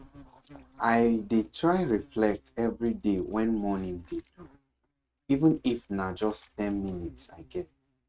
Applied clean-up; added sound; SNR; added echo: neural mask model RNNoise.